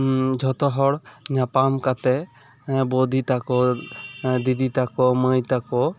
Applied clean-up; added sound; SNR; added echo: none; none; none; none.